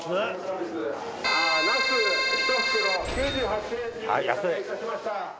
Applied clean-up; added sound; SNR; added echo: none; Keyboard (musical); -2 dB; none.